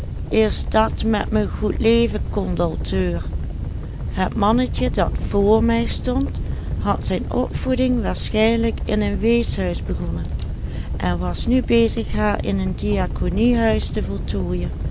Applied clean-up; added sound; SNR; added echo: none; Animal; 4 dB; none.